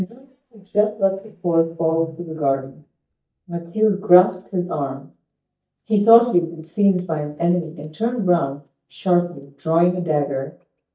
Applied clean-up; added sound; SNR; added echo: neural mask model DeepFilterNet 3.